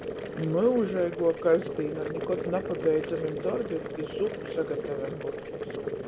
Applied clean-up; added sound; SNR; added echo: none; Boiling; 5 dB; none.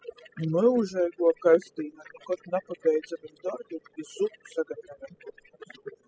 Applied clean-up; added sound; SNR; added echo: classical method spectral subtraction.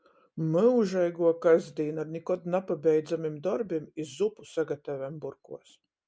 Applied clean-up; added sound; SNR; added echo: none; none; none; none.